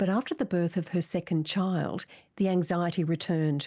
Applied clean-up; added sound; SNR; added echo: none; none; none; none.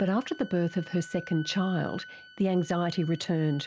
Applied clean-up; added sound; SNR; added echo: none; Wind instrument, woodwind instrument; 18 dB; none.